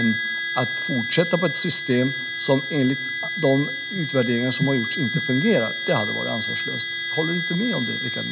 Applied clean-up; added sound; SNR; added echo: none; Harmonica; 4 dB; none.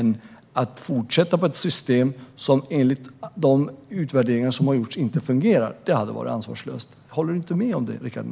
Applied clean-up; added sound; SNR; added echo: none; none; none; none.